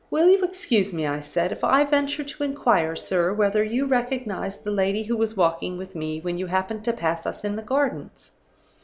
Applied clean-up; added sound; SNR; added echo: none; none; none; none.